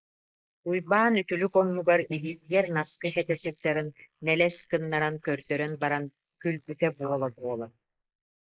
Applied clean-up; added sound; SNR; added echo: neural mask model Resemble Enhance denoiser.